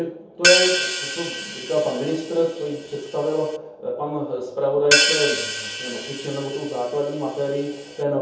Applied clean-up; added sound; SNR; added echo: none; Crash cymbal / Hi-hat; 0 dB; reverberation time 0.7 s.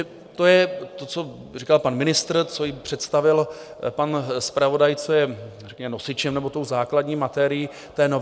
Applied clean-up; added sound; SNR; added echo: none; none; none; none.